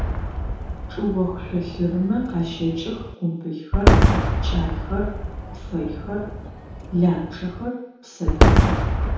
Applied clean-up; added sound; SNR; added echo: none; Fireworks; -5 dB; reverberation time 0.8 s.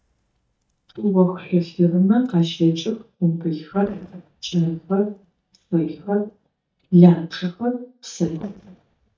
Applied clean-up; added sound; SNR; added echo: neural mask model DeepFilterNet 3.